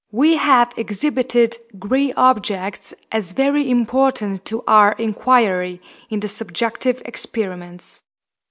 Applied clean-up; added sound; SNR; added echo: none; none; none; none.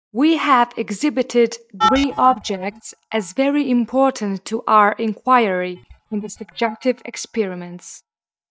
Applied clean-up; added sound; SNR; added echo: neural mask model DeepFilterNet 3.